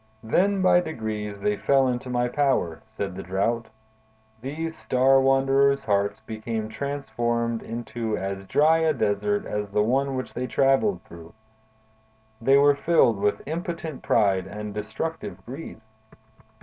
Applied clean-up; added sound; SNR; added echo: none; none; none; none.